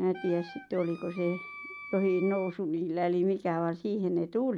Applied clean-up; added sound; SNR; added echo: none; Wind instrument, woodwind instrument; 15 dB; none.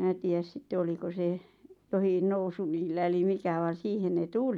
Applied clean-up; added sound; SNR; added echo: none; none; none; none.